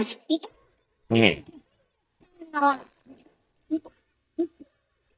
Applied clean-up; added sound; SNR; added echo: neural mask model DeepFilterNet 3.